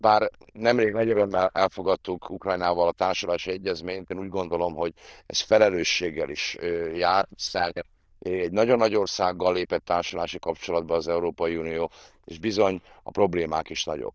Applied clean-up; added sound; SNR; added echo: neural diffusion model UNIVERSE++.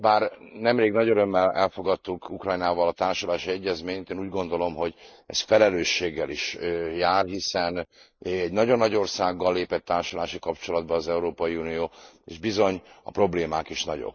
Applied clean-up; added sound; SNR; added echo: neural mask model Resemble Enhance denoiser.